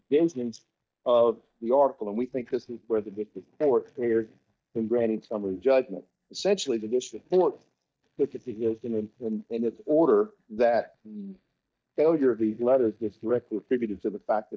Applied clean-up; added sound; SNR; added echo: neural mask model DeepFilterNet 3.